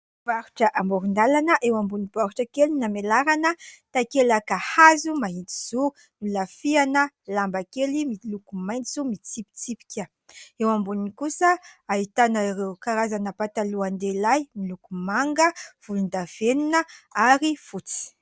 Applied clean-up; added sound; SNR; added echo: none; none; none; none.